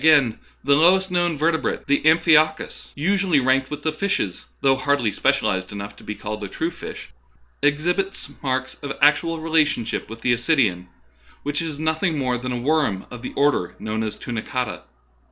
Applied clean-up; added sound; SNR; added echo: none; none; none; none.